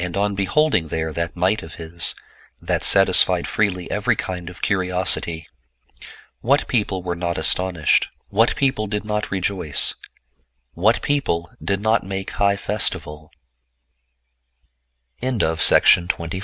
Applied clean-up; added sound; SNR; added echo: none; none; none; none.